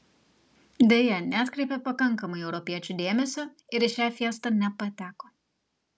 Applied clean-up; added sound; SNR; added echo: none; none; none; none.